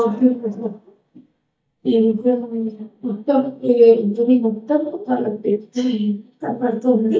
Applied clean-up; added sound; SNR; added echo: neural mask model DeepFilterNet 3.